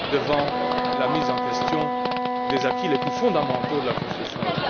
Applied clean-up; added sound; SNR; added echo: none; Livestock, farm animals, working animals + Wind instrument, woodwind instrument; -2 dB; none.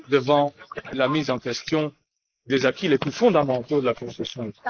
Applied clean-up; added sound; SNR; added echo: neural mask model Resemble Enhance denoiser.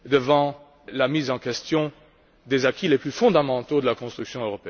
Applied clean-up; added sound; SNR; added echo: none; none; none; none.